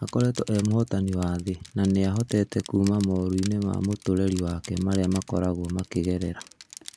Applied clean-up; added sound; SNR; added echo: none; Crushing; 19 dB; none.